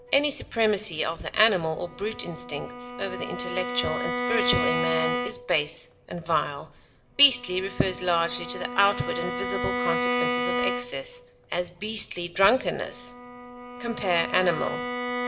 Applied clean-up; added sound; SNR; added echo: none; Bowed string instrument; 5 dB; reverberation time 0.6 s.